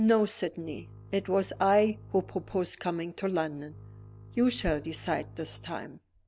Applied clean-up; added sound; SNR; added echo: none; Bowed string instrument; 20 dB; none.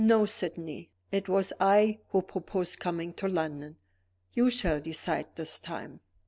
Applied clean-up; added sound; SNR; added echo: none; none; none; none.